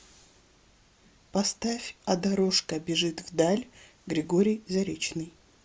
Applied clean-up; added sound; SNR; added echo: none; none; none; none.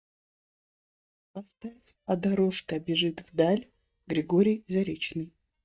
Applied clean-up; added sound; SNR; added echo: neural mask model DeepFilterNet 3.